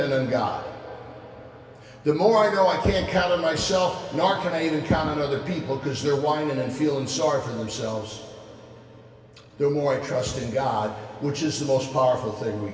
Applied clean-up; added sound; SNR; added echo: none; none; none; reverberation time 1.0 s.